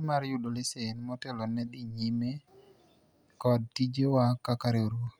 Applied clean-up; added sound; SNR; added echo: none; none; none; none.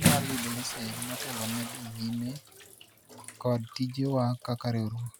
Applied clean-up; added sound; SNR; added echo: none; Bathtub (filling or washing) / Splash, splatter; 2 dB; none.